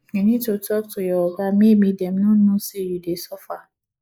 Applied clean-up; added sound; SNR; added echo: neural mask model Resemble Enhance denoiser.